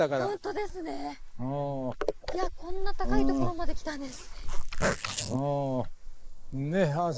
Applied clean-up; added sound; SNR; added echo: neural mask model Resemble Enhance denoiser.